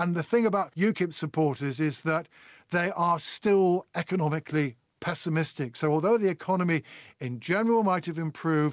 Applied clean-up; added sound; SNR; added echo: none; none; none; none.